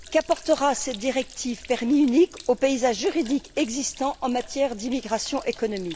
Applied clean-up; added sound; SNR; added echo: none; Sink (filling or washing); 19 dB; none.